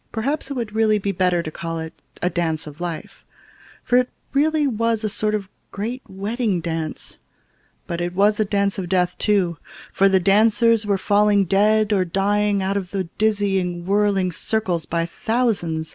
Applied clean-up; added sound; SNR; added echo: none; none; none; none.